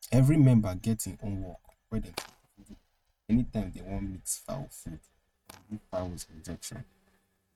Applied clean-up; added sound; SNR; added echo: neural mask model RNNoise.